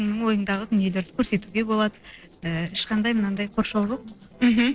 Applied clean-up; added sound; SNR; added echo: neural separator model SepFormer DNS4.